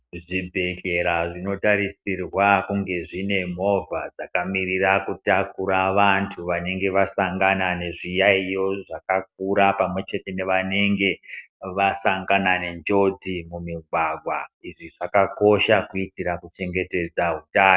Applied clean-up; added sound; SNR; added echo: none; none; none; none.